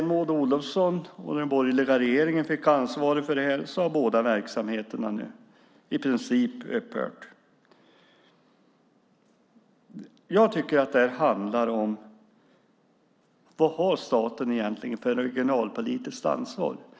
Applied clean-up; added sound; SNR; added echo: none; none; none; none.